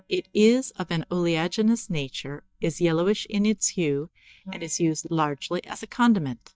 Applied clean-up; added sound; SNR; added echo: neural mask model DeepFilterNet 3.